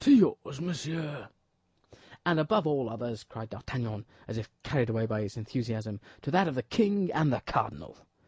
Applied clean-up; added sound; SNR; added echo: none; none; none; none.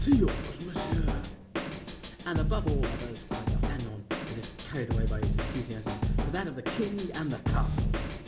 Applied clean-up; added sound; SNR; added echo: none; Drum kit; -4 dB; reverberation time 1.5 s.